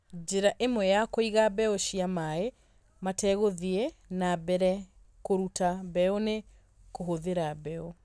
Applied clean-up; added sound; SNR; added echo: none; none; none; none.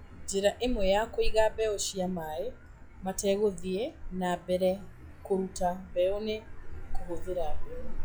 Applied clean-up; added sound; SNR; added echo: classical method log-MMSE.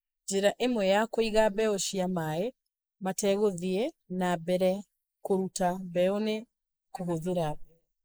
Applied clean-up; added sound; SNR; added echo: neural mask model Resemble Enhance denoiser.